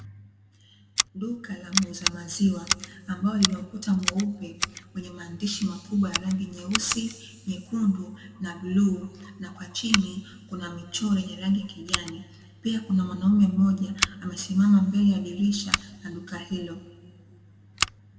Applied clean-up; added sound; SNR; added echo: none; Scissors; 7 dB; reverberation time 1.4 s.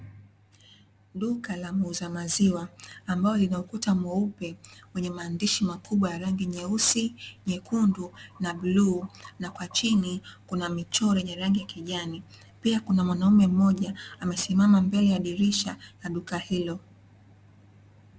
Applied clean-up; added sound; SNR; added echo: none; none; none; none.